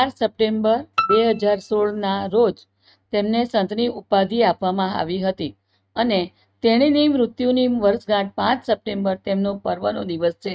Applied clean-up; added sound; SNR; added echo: neural mask model RNNoise.